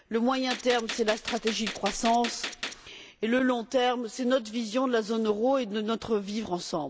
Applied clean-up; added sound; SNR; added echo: none; Gunshot, gunfire; 9 dB; none.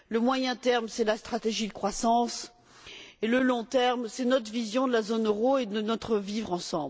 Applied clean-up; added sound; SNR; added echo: none; none; none; none.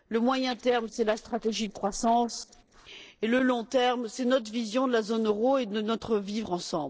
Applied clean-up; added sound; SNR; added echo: neural separator model SepFormer DNS4.